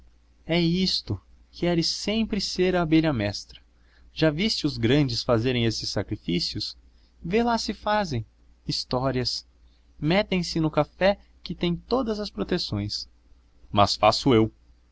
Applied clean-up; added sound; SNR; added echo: none; none; none; none.